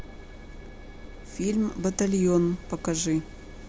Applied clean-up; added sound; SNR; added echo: none; Engine; 14 dB; none.